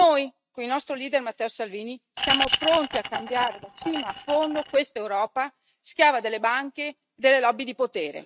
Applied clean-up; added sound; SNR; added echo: neural mask model RNNoise.